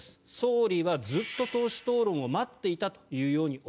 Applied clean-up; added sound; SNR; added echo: none; none; none; none.